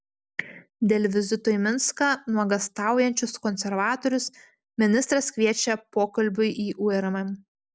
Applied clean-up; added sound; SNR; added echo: none; none; none; none.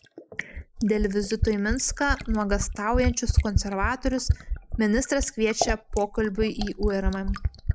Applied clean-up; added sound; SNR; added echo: none; Fill (with liquid); 2 dB; none.